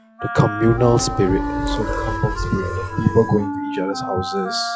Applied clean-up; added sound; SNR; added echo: classical method log-MMSE.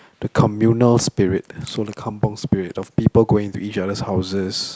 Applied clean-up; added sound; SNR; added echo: none; none; none; none.